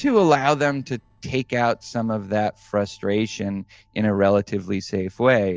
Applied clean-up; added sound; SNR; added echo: neural separator model SepFormer DNS4.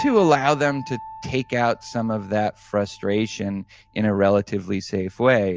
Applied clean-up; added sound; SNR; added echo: none; Piano; 19 dB; none.